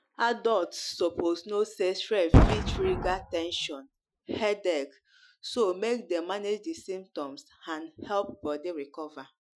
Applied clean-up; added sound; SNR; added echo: classical method Wiener filter.